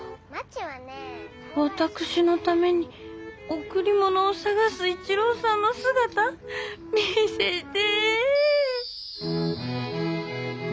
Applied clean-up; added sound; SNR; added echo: none; none; none; none.